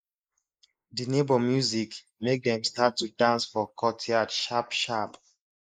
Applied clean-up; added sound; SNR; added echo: neural mask model Resemble Enhance denoiser.